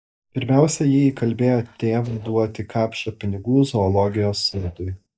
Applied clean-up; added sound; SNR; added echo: neural mask model DeepFilterNet 3.